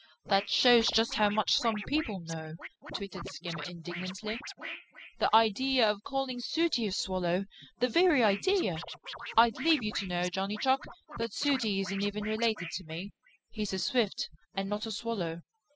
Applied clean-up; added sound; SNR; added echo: classical method spectral subtraction.